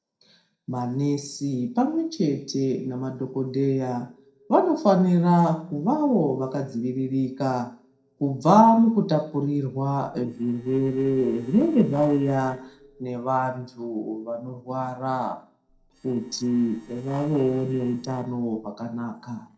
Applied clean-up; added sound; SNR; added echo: neural separator model SepFormer DNS4.